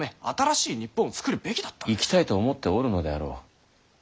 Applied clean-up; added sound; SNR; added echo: none; none; none; none.